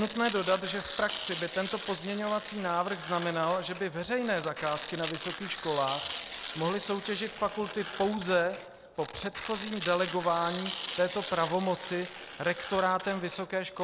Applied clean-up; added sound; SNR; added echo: none; Tearing; 10 dB; none.